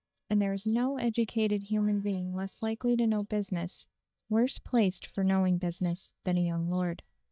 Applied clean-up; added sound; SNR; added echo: neural mask model DeepFilterNet 3.